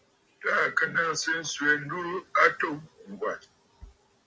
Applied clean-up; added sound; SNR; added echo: none; none; none; none.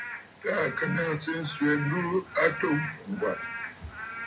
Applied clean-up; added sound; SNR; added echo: none; Rain / Frog; 9 dB; reverberation time 0.4 s.